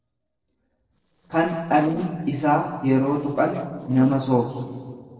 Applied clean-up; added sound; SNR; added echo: neural separator model SepFormer DNS4.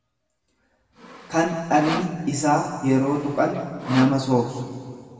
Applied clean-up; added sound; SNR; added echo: none; Sawing; 13 dB; reverberation time 2.0 s.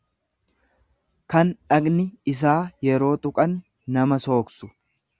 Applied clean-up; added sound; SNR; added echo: none; none; none; none.